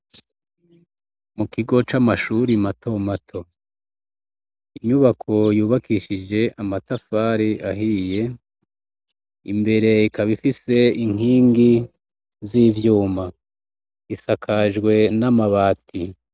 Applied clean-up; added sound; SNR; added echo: none; none; none; none.